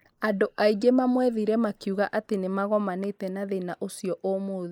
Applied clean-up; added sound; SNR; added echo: neural mask model Resemble Enhance denoiser.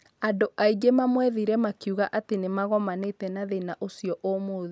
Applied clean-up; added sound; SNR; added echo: none; none; none; none.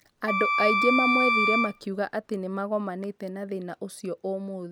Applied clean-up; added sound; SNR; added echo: none; Wind instrument, woodwind instrument; -3 dB; none.